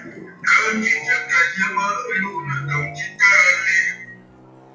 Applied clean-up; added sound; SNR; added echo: classical method WPE with log-MMSE.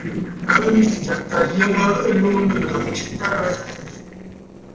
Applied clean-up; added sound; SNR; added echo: neural separator model SepFormer DNS4.